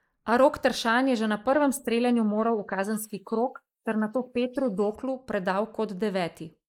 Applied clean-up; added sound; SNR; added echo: neural mask model Resemble Enhance denoiser.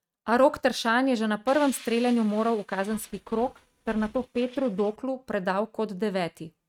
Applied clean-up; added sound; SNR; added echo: neural mask model RNNoise.